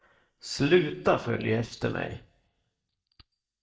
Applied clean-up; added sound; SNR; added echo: neural mask model DeepFilterNet 3.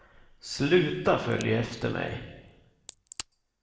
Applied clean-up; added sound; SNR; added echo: none; Crack; 19 dB; reverberation time 1.0 s.